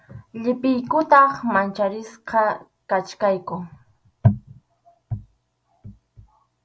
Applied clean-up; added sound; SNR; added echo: none; none; none; none.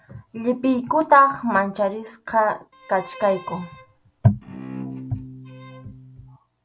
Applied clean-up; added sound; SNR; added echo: none; Bowed string instrument; 15 dB; none.